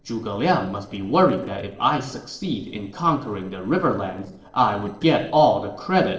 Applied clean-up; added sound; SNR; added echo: neural separator model SepFormer DNS4.